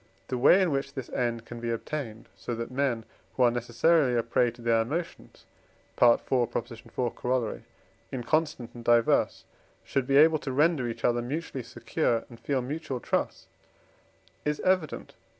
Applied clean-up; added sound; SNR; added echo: none; none; none; none.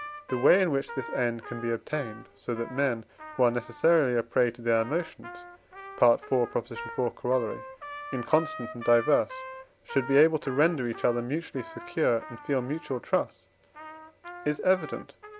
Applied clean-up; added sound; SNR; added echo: none; Trumpet; 15 dB; none.